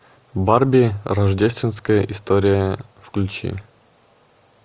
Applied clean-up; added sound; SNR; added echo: none; none; none; none.